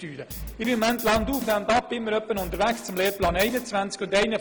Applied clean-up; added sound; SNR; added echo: none; Drum kit; 12 dB; none.